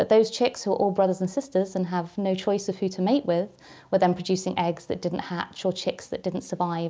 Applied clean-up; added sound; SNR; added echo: none; none; none; none.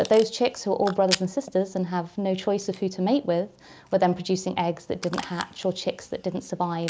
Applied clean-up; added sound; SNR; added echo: none; Packing tape, duct tape / Tearing; 12 dB; none.